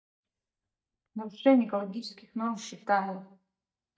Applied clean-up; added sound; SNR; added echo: neural mask model DeepFilterNet 3.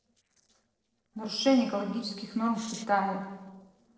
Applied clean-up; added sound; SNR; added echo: neural separator model SepFormer DNS4.